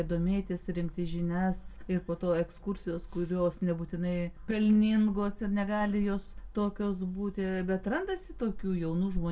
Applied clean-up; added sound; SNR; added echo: none; none; none; reverberation time 0.2 s.